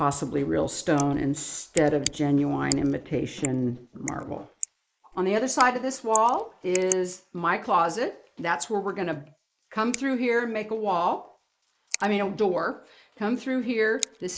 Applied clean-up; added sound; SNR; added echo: neural mask model Resemble Enhance denoiser.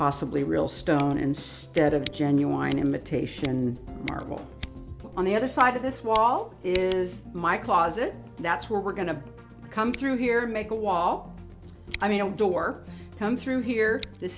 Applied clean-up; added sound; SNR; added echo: none; Scissors; 12 dB; none.